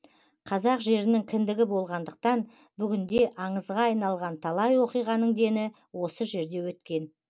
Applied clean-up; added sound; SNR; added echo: none; none; none; none.